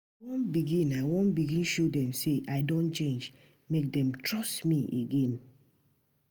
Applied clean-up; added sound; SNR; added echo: none; none; none; none.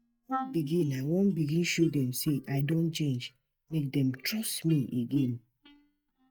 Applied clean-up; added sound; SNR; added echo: neural mask model DeepFilterNet 3.